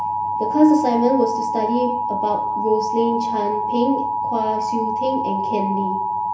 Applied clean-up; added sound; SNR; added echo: none; Alarm; 1 dB; reverberation time 0.3 s.